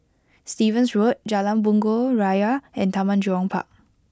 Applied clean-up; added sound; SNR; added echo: none; none; none; none.